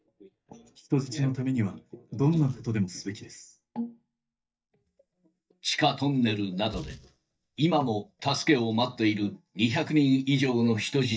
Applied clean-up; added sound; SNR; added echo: neural mask model DeepFilterNet 3.